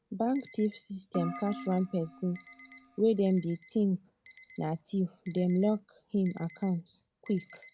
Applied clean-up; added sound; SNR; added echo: none; Keyboard (musical) + Alarm; 17 dB; none.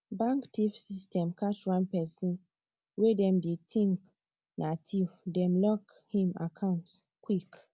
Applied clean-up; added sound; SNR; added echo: none; none; none; none.